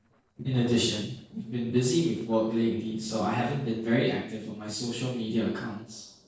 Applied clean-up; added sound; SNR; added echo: neural separator model SepFormer DNS4.